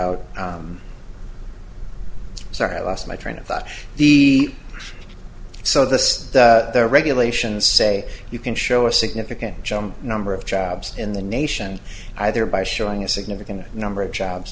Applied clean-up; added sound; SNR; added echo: none; none; none; none.